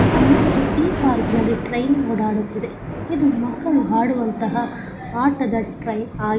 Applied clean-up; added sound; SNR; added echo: none; Thunder; 3 dB; reverberation time 0.4 s.